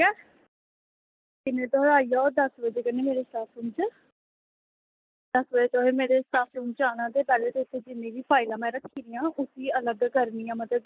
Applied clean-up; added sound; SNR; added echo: neural mask model Resemble Enhance denoiser.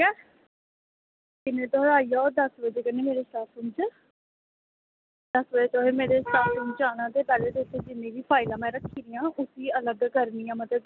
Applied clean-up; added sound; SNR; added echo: none; Wind; 13 dB; none.